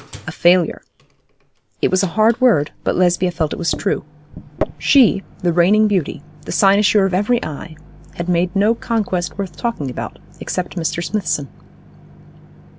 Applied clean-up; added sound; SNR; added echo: none; Microwave oven; 16 dB; none.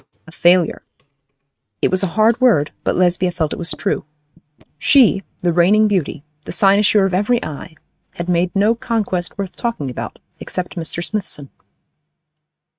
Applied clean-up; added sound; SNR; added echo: neural mask model RNNoise.